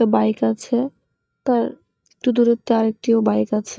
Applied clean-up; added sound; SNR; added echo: neural mask model DeepFilterNet 3.